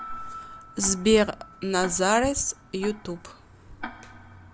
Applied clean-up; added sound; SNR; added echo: none; Tick-tock + Piano; 15 dB; none.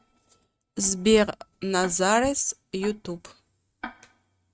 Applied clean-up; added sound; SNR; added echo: neural mask model RNNoise.